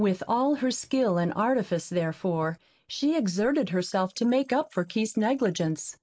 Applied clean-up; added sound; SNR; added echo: neural mask model Resemble Enhance denoiser.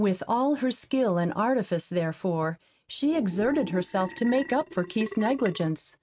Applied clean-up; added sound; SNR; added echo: neural mask model RNNoise.